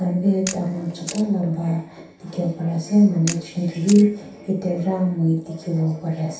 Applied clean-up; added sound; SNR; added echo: none; Camera; 16 dB; reverberation time 0.7 s.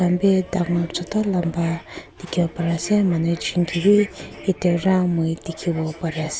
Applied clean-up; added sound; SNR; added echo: none; none; none; none.